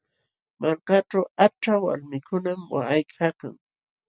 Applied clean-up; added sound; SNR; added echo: none; none; none; none.